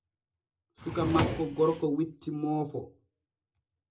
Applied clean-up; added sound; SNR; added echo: none; Drawer open or close; 3 dB; reverberation time 0.2 s.